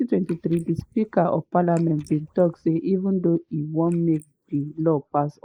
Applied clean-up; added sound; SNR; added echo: neural mask model Resemble Enhance denoiser.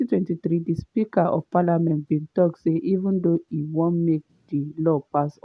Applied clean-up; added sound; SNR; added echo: none; none; none; none.